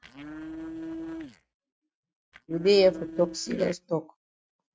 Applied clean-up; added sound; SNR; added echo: neural mask model RNNoise.